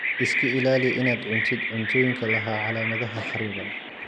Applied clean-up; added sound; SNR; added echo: neural mask model Resemble Enhance denoiser.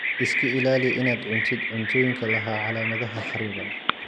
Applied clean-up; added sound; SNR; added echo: none; Bird vocalization, bird call, bird song; 1 dB; none.